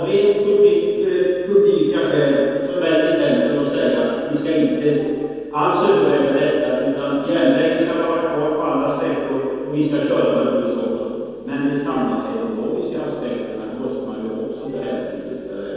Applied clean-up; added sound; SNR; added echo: neural separator model SepFormer DNS4.